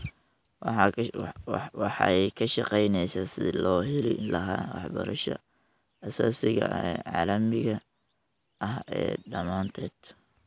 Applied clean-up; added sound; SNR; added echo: none; none; none; none.